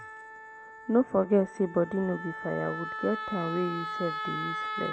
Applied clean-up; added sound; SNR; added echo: none; Wind instrument, woodwind instrument; 7 dB; none.